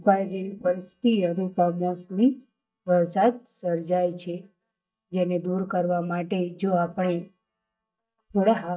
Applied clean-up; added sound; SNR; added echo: neural mask model DeepFilterNet 3.